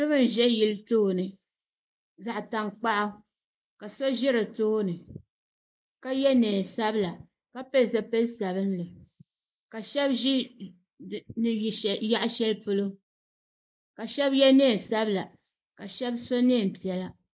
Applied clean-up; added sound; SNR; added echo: neural mask model Resemble Enhance denoiser.